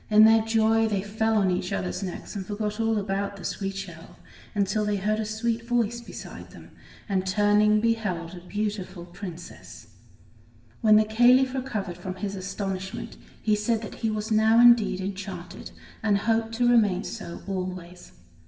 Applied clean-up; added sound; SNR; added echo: none; none; none; reverberation time 1.0 s.